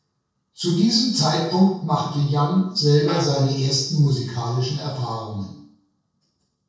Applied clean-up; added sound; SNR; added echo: neural separator model SepFormer DNS4.